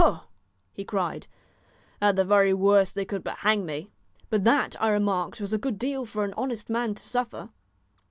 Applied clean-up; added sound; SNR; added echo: none; none; none; none.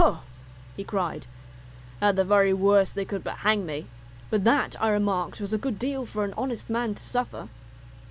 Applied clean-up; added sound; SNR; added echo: none; Engine; 18 dB; none.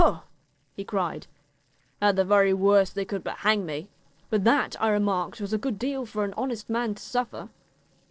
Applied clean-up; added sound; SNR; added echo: neural separator model SepFormer DNS4.